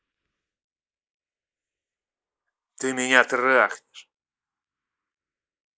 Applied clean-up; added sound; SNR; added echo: neural mask model Resemble Enhance denoiser.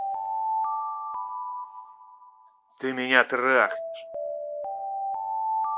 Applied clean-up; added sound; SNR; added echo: none; Alarm; 2 dB; none.